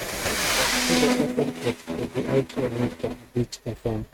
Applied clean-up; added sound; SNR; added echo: neural mask model RNNoise.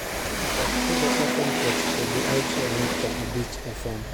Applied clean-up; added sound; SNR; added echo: none; Wind instrument, woodwind instrument + Train; -5 dB; none.